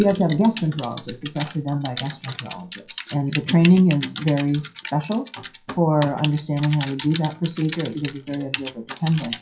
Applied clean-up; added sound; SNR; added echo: classical method WPE with log-MMSE.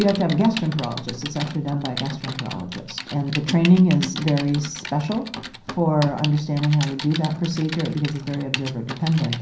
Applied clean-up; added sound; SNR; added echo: none; Typing; 11 dB; reverberation time 0.6 s.